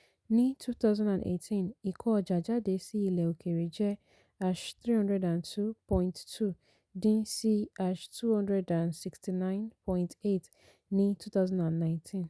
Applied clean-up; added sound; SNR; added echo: none; none; none; none.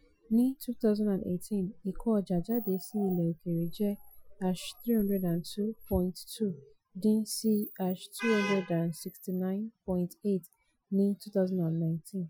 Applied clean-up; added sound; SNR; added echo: classical method Wiener filter.